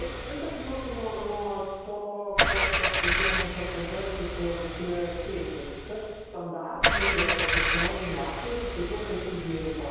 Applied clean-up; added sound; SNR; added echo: none; Engine / Car; -4 dB; reverberation time 1.2 s.